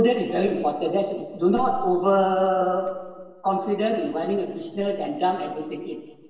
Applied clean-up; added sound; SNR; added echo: none; none; none; reverberation time 1.3 s.